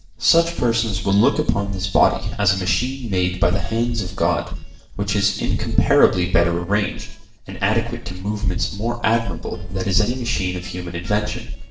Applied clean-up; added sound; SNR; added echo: neural separator model SepFormer DNS4.